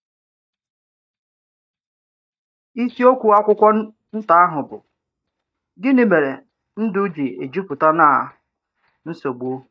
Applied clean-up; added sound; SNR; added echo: neural mask model DeepFilterNet 3.